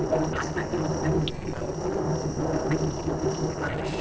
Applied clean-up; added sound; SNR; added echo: neural separator model SepFormer DNS4.